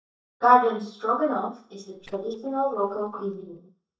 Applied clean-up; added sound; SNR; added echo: neural mask model DeepFilterNet 3.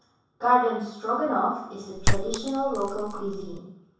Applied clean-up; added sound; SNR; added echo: none; Chink, clink; -1 dB; reverberation time 0.7 s.